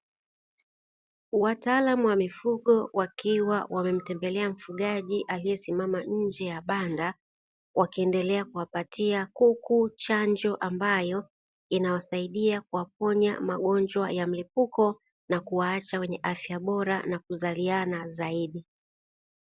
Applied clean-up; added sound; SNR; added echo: none; none; none; none.